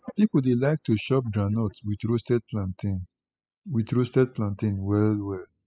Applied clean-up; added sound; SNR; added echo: classical method spectral subtraction.